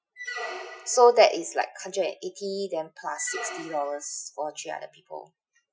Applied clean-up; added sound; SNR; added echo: classical method Wiener filter.